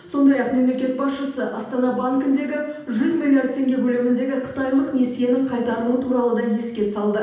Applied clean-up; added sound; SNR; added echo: none; none; none; reverberation time 0.8 s.